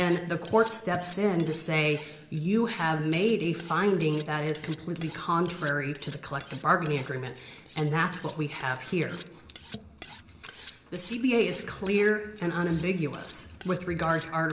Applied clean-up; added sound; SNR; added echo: none; Cutlery, silverware; 10 dB; reverberation time 1.1 s.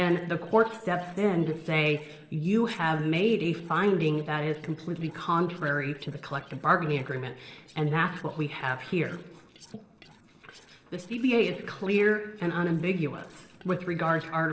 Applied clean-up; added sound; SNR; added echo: neural separator model SepFormer DNS4.